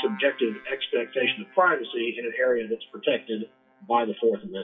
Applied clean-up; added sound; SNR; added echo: classical method WPE with log-MMSE.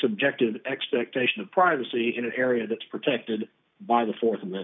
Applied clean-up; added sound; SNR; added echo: none; none; none; none.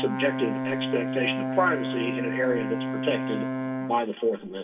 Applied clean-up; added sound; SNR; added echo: none; Brass instrument; 2 dB; reverberation time 0.1 s.